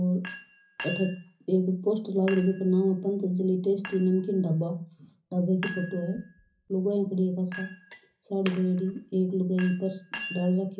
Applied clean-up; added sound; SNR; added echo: none; Chink, clink; 16 dB; reverberation time 0.5 s.